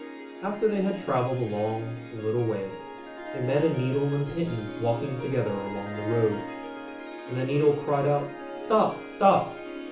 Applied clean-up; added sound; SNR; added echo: none; Harp; 11 dB; reverberation time 0.7 s.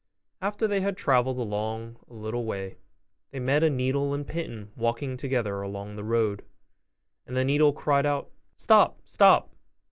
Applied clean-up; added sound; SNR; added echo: none; none; none; none.